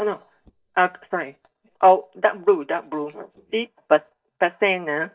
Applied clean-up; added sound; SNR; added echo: neural mask model DeepFilterNet 3.